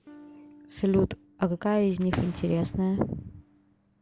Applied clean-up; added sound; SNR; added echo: none; Fireworks + Electric guitar / Strum; 18 dB; none.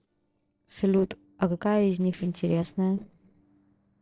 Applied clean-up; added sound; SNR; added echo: neural separator model SepFormer DNS4.